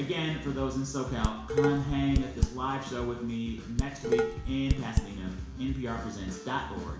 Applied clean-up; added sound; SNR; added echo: none; Dishes, pots, and pans; -1 dB; reverberation time 0.7 s.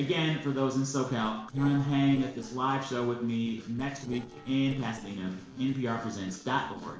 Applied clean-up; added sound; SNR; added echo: neural separator model SepFormer DNS4.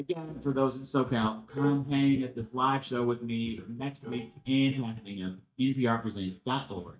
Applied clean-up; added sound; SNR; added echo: neural mask model DeepFilterNet 3.